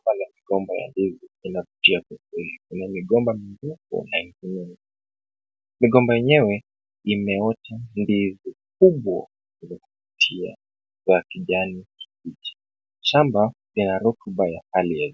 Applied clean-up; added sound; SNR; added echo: none; none; none; none.